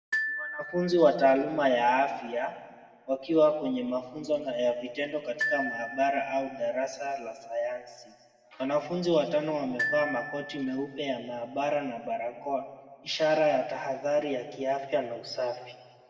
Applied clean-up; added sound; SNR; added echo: none; Glockenspiel; 7 dB; reverberation time 1.6 s.